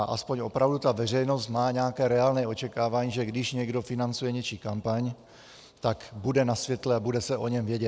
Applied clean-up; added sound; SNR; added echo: none; none; none; none.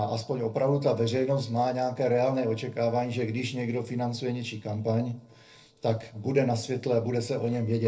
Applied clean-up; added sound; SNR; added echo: neural separator model SepFormer DNS4.